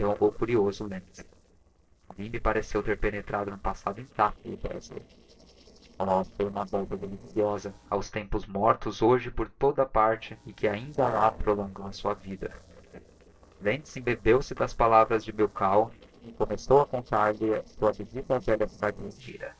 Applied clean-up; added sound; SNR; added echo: neural separator model SepFormer DNS4.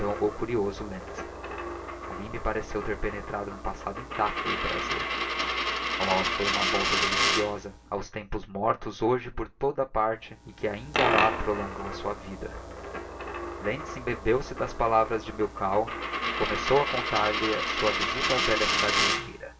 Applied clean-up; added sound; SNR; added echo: none; Coin (dropping); 1 dB; reverberation time 0.2 s.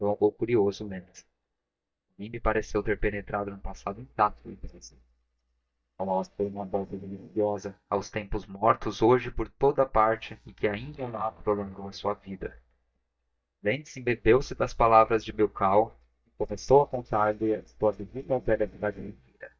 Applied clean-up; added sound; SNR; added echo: neural mask model DeepFilterNet 3.